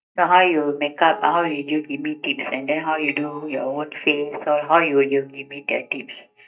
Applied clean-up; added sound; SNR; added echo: neural mask model DeepFilterNet 3.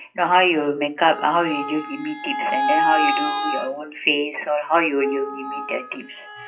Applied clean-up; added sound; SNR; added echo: classical method WPE with log-MMSE.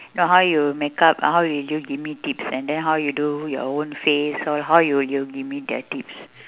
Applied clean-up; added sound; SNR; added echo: none; none; none; none.